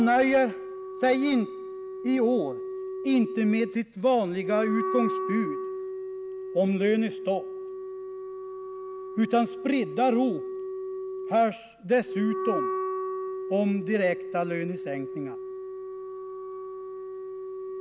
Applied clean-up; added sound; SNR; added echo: none; Wind instrument, woodwind instrument; 7 dB; none.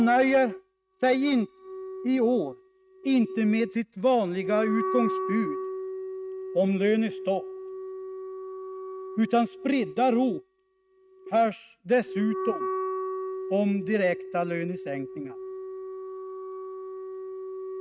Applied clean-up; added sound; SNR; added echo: neural mask model RNNoise.